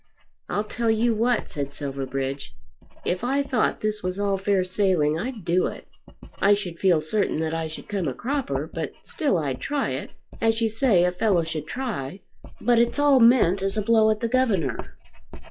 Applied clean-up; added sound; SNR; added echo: classical method log-MMSE.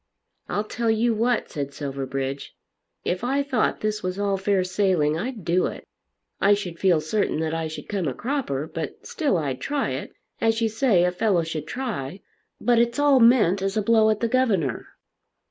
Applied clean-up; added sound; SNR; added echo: none; none; none; none.